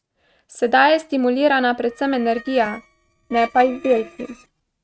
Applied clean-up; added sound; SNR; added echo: neural mask model RNNoise.